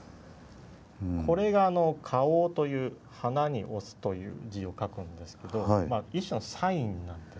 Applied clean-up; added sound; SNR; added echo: none; none; none; none.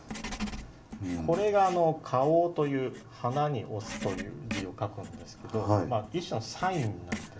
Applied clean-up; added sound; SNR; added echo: none; Writing; 12 dB; reverberation time 0.4 s.